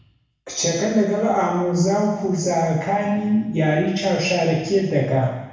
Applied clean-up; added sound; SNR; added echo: none; none; none; reverberation time 1.0 s.